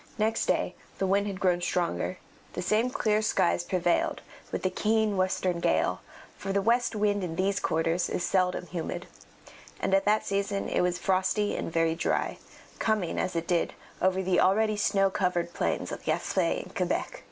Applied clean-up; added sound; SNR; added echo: none; none; none; none.